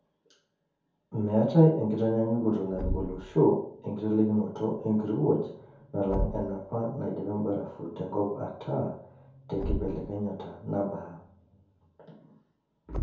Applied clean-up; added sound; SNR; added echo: none; Thump, thud; 11 dB; reverberation time 0.6 s.